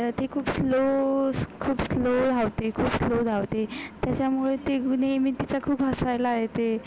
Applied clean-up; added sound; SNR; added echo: none; none; none; none.